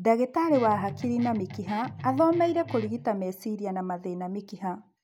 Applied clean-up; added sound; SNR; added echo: none; Guitar; 13 dB; none.